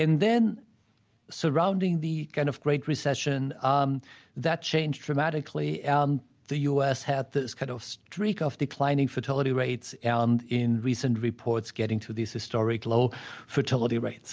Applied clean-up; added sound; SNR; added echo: none; none; none; none.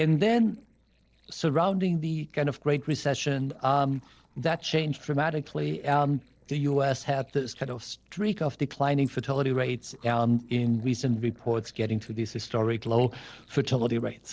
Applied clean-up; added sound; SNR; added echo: neural separator model SepFormer DNS4.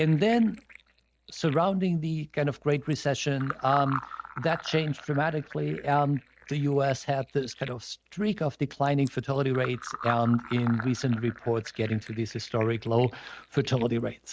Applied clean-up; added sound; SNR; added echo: neural mask model RNNoise.